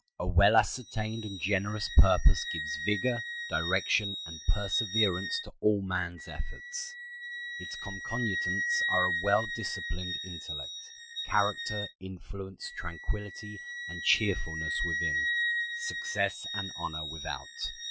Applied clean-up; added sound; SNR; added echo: classical method Wiener filter.